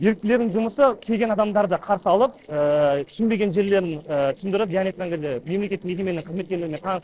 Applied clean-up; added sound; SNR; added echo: neural separator model SepFormer DNS4.